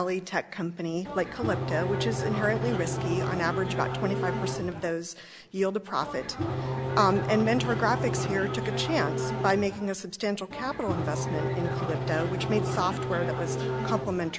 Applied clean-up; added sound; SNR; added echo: none; Race car, auto racing / Engine starting; 1 dB; none.